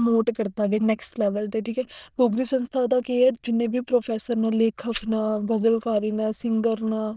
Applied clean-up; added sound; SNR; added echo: neural diffusion model UNIVERSE++.